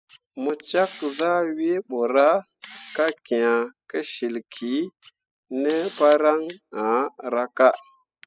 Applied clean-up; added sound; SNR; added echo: classical method spectral subtraction.